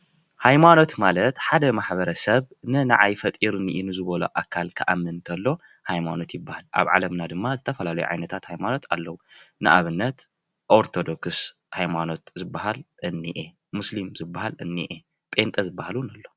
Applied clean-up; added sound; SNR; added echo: none; none; none; none.